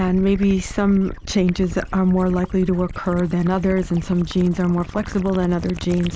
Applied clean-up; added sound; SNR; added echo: none; Gurgling / Liquid; 13 dB; none.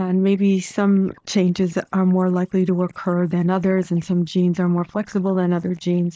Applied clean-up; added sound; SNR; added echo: neural mask model DeepFilterNet 3.